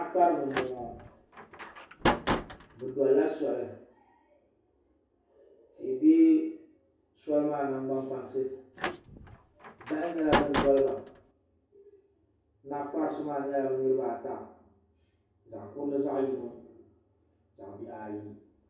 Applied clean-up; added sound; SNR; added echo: none; Slam; 2 dB; reverberation time 0.6 s.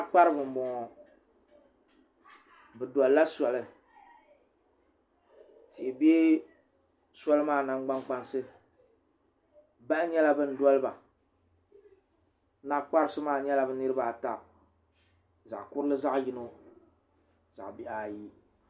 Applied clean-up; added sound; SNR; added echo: none; none; none; none.